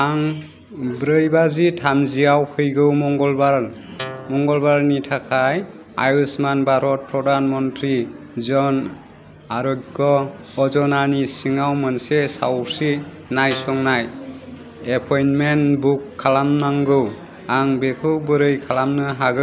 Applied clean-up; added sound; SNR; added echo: none; Guitar; 15 dB; none.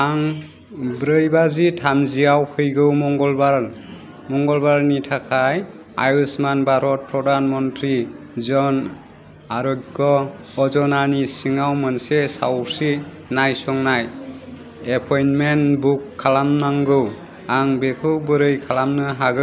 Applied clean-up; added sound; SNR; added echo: none; none; none; none.